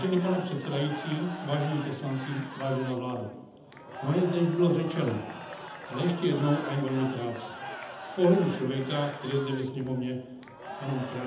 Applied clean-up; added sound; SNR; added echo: none; Crowd / Cheering; 12 dB; reverberation time 0.8 s.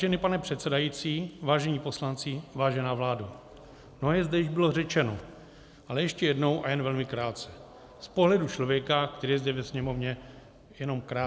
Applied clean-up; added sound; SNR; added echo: none; none; none; none.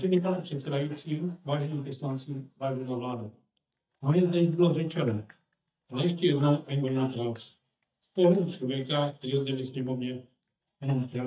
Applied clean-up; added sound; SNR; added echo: neural mask model DeepFilterNet 3.